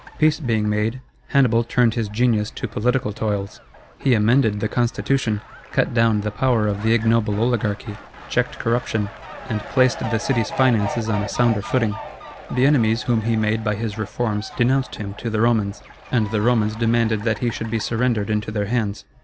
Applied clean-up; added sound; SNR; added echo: none; Fowl; 16 dB; none.